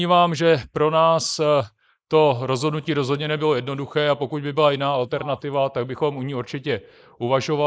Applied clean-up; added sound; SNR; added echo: neural mask model Resemble Enhance denoiser.